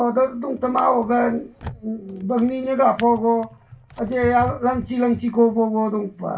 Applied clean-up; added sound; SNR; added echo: none; Drawer open or close; 18 dB; reverberation time 0.2 s.